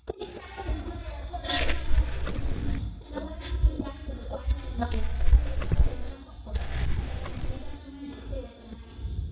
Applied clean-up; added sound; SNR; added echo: neural mask model DeepFilterNet 3.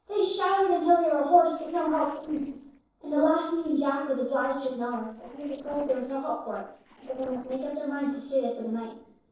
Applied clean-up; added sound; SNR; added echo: neural separator model SepFormer DNS4.